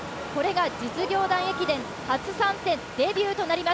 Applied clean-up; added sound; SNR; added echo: none; Sawing; 16 dB; none.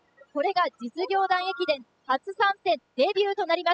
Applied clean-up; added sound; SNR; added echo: classical method spectral subtraction.